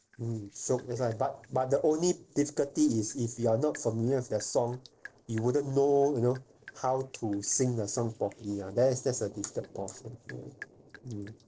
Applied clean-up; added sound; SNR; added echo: neural separator model SepFormer DNS4.